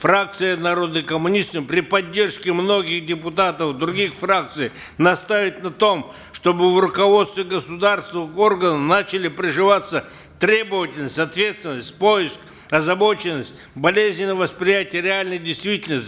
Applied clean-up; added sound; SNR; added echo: none; none; none; none.